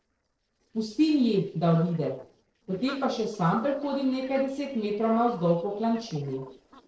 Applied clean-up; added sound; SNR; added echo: neural separator model SepFormer DNS4.